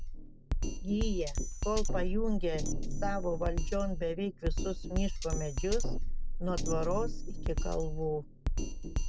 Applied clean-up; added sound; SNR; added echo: none; Drum kit; -4 dB; none.